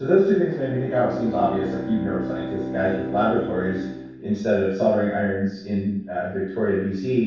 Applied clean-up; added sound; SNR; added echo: none; Bowed string instrument; 10 dB; reverberation time 0.7 s.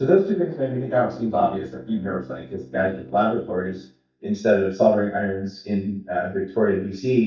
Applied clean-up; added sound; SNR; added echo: neural mask model DeepFilterNet 3.